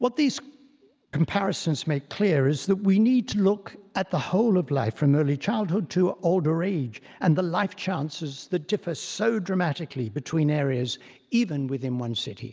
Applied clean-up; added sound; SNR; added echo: none; none; none; none.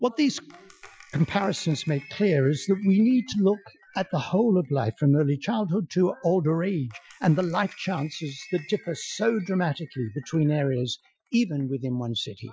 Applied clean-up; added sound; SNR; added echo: classical method Wiener filter.